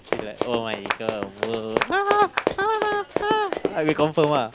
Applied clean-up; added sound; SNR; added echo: none; Run + Clapping; 4 dB; none.